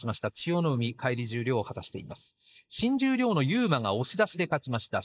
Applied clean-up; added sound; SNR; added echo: neural mask model Resemble Enhance denoiser.